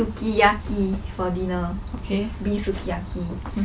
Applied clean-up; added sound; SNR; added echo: none; none; none; none.